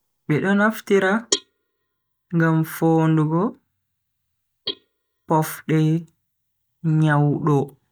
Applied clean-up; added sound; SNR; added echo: neural mask model DeepFilterNet 3.